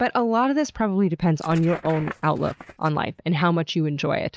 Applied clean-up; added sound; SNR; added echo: neural mask model RNNoise.